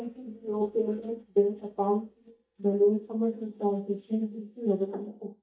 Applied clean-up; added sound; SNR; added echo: neural mask model DeepFilterNet 3.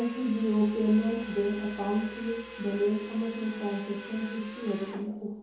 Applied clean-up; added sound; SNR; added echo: none; Drill; 15 dB; reverberation time 2.8 s.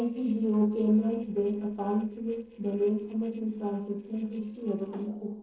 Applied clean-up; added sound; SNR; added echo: neural separator model SepFormer DNS4.